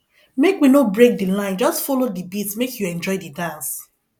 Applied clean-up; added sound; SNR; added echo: none; none; none; none.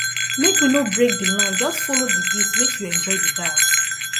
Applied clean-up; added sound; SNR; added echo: none; Bell; -4 dB; none.